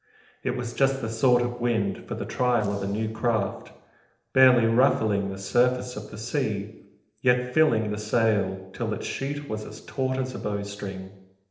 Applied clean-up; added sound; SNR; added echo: neural separator model SepFormer DNS4.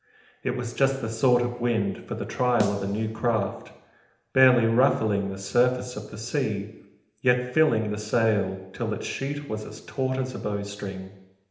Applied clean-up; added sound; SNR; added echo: none; Snare drum; 13 dB; reverberation time 0.8 s.